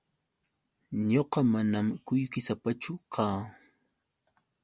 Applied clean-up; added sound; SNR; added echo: none; none; none; none.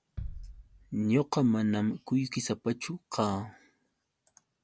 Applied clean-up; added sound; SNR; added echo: none; Bass drum; 17 dB; none.